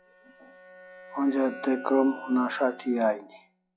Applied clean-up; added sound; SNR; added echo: classical method log-MMSE.